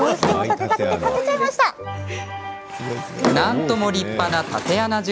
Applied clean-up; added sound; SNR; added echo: none; Drawer open or close; 8 dB; none.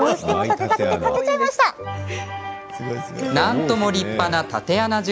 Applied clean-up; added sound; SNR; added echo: none; none; none; none.